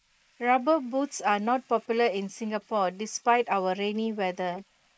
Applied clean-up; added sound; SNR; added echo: neural mask model Resemble Enhance denoiser.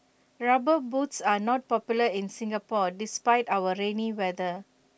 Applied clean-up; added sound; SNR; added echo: none; none; none; none.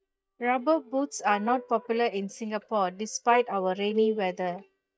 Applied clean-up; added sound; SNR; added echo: neural mask model DeepFilterNet 3.